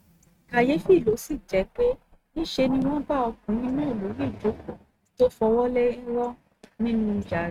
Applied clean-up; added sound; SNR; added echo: neural mask model RNNoise.